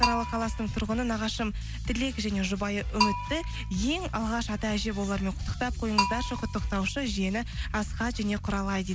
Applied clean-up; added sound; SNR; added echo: none; Bell; 7 dB; none.